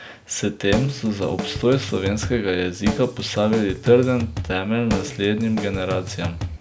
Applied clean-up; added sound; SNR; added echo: none; Drum kit; 7 dB; none.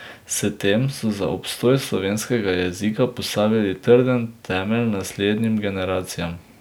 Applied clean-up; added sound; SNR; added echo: none; none; none; none.